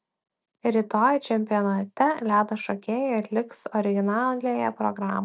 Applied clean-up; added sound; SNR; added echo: none; none; none; none.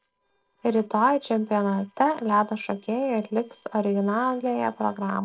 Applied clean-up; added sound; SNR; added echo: neural separator model SepFormer DNS4.